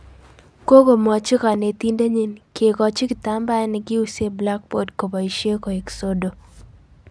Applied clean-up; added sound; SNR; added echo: none; none; none; none.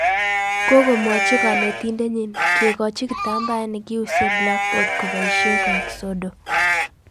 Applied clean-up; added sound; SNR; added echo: none; Livestock, farm animals, working animals; -2 dB; none.